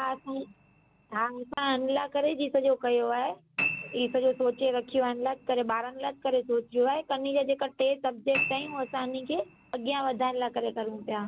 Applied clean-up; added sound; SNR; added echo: none; Piano; 13 dB; none.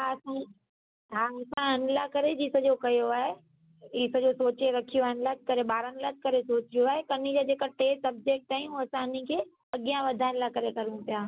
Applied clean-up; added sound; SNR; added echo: none; none; none; none.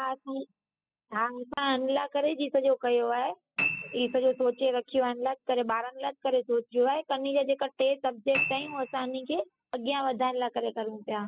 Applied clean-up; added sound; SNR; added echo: classical method spectral subtraction.